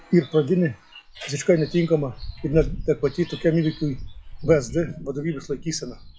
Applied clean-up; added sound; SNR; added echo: classical method log-MMSE.